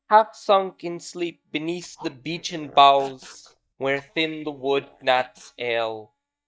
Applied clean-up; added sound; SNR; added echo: neural mask model DeepFilterNet 3.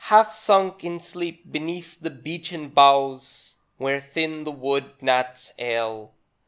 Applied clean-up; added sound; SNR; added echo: none; none; none; none.